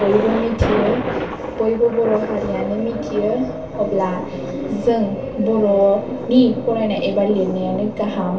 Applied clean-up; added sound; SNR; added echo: none; Thunder; 10 dB; reverberation time 0.2 s.